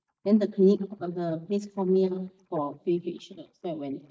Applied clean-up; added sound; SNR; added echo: neural mask model DeepFilterNet 3.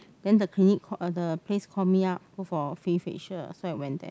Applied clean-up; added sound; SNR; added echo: none; none; none; none.